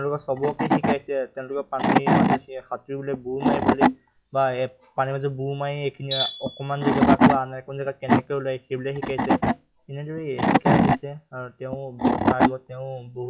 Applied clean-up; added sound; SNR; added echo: classical method log-MMSE.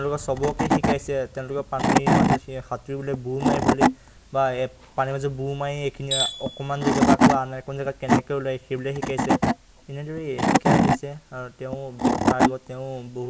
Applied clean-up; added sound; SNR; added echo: none; Tools + Wood / Tools; -4 dB; none.